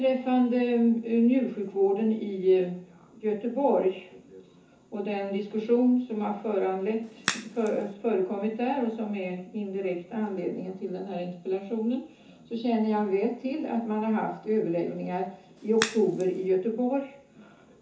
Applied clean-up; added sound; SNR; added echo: none; Crack; 8 dB; reverberation time 0.6 s.